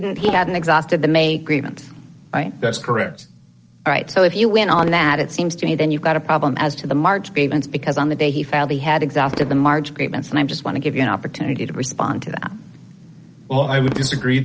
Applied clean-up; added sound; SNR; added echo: none; Fireworks; 18 dB; none.